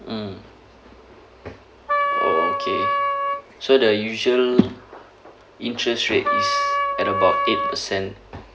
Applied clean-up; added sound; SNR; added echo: none; Wind instrument, woodwind instrument; -2 dB; none.